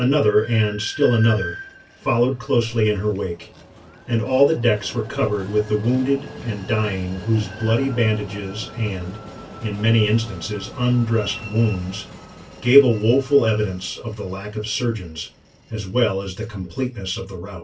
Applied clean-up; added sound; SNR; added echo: none; Train; 17 dB; reverberation time 0.2 s.